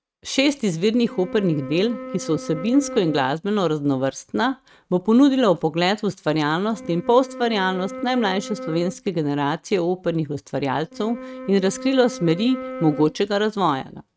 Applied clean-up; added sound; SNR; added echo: neural mask model RNNoise.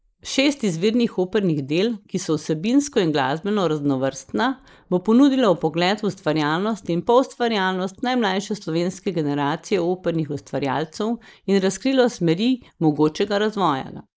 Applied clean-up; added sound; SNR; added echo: neural mask model Resemble Enhance denoiser.